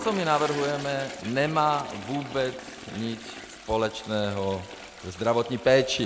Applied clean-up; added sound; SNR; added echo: none; Toilet flush; 14 dB; none.